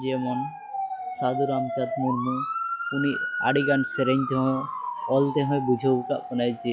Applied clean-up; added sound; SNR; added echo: classical method log-MMSE.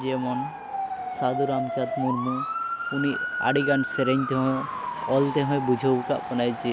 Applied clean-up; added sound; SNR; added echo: none; Motor vehicle (road) / Siren; 4 dB; none.